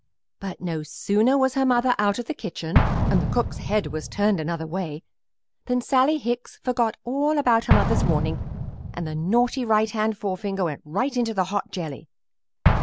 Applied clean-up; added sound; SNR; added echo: none; Explosion; 4 dB; none.